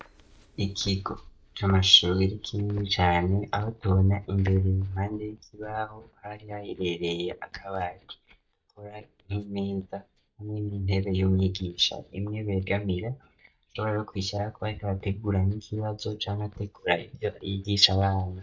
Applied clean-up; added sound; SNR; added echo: neural mask model DeepFilterNet 3.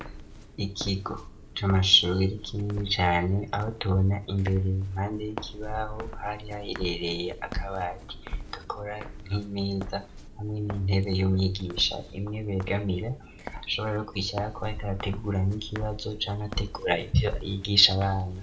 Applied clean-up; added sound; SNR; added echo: none; Walk, footsteps; 11 dB; reverberation time 0.3 s.